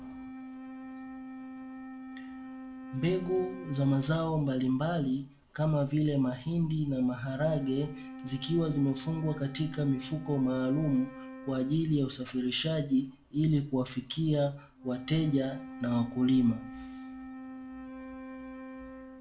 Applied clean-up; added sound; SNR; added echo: none; Wind instrument, woodwind instrument; 14 dB; reverberation time 0.3 s.